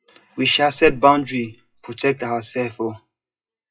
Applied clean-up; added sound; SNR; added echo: classical method WPE with log-MMSE.